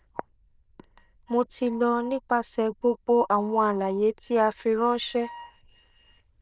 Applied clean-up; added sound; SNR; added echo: neural diffusion model UNIVERSE++.